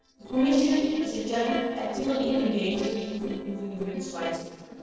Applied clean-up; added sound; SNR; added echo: neural separator model SepFormer DNS4.